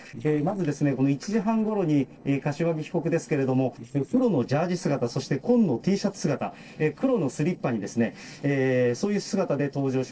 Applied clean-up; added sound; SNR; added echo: neural separator model SepFormer DNS4.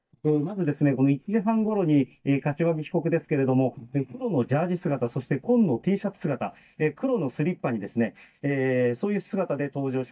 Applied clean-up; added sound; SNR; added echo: neural mask model DeepFilterNet 3.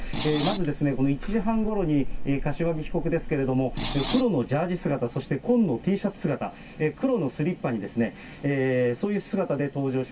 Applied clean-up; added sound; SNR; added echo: none; Screech; 4 dB; reverberation time 0.2 s.